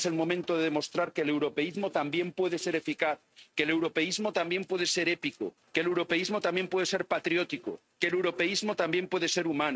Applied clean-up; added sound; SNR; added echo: neural mask model RNNoise.